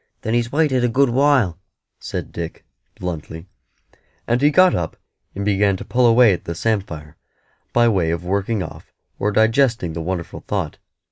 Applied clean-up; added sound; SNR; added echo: none; none; none; none.